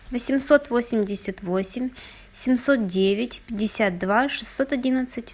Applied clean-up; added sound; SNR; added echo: none; none; none; none.